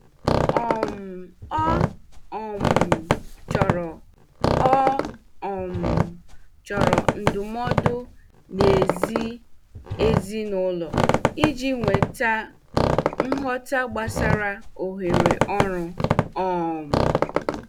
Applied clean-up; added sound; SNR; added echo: none; Squeak; -3 dB; none.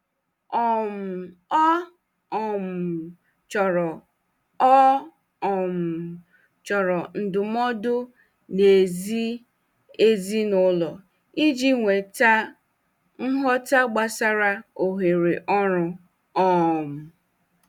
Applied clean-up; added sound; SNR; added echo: none; none; none; none.